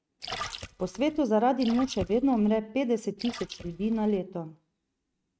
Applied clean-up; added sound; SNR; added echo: neural mask model RNNoise.